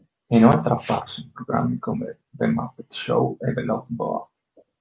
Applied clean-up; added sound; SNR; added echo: none; none; none; none.